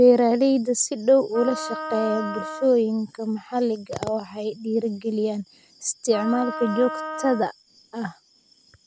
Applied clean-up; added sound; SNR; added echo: none; Wind instrument, woodwind instrument; 10 dB; none.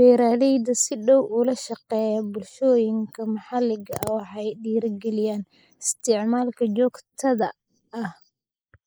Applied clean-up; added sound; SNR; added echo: neural mask model Resemble Enhance denoiser.